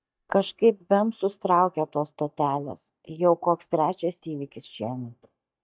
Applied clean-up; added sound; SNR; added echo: neural mask model DeepFilterNet 3.